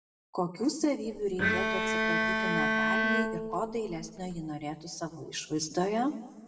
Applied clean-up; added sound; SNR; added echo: none; Bowed string instrument; -4 dB; reverberation time 1.0 s.